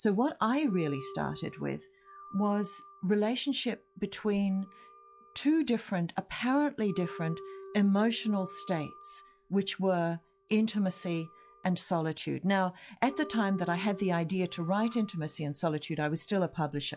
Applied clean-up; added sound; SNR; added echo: classical method log-MMSE.